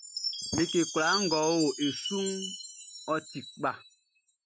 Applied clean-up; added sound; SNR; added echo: classical method Wiener filter.